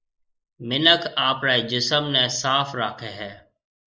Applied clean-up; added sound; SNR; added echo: neural mask model Resemble Enhance denoiser.